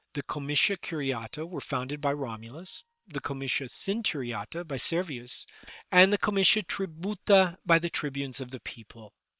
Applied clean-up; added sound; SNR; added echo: neural separator model SepFormer WHAM!.